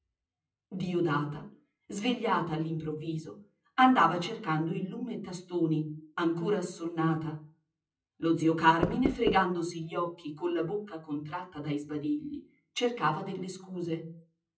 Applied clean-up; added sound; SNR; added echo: classical method WPE with log-MMSE.